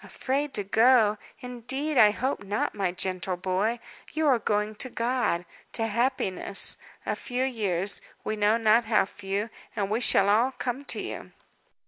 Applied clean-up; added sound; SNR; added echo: none; none; none; none.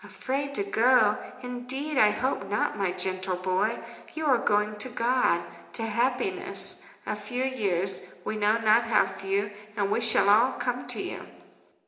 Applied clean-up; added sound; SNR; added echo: none; none; none; reverberation time 0.8 s.